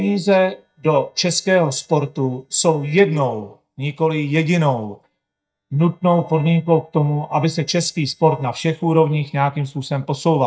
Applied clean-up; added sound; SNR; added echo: neural mask model DeepFilterNet 3.